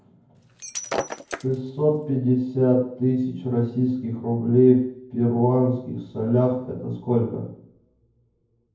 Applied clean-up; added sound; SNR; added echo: none; Shatter; 10 dB; reverberation time 0.9 s.